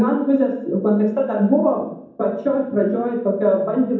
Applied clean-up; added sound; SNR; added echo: none; none; none; reverberation time 1.2 s.